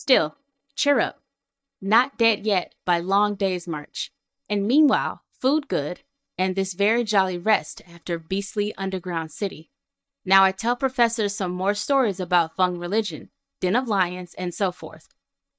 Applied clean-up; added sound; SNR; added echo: neural mask model DeepFilterNet 3.